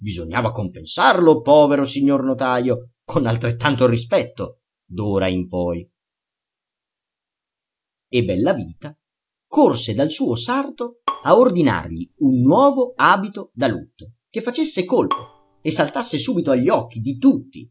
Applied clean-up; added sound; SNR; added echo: none; Bowed string instrument; 15 dB; none.